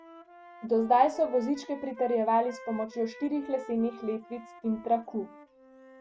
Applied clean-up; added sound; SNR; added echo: none; Wind instrument, woodwind instrument; 19 dB; none.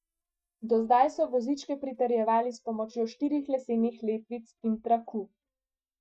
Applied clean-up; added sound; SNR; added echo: neural mask model DeepFilterNet 3.